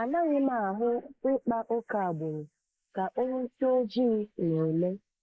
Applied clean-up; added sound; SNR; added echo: neural mask model Resemble Enhance denoiser.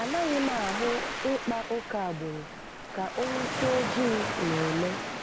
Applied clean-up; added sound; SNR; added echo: none; Waves, surf; 3 dB; none.